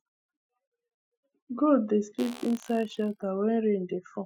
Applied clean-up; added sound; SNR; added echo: classical method spectral subtraction.